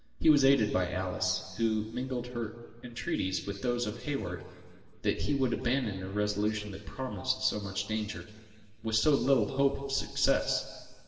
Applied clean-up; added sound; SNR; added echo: none; none; none; reverberation time 2.1 s.